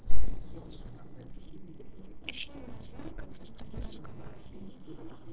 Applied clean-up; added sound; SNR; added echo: neural separator model SepFormer DNS4.